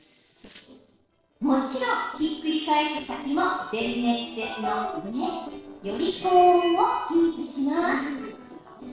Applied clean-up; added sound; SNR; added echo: neural separator model SepFormer DNS4.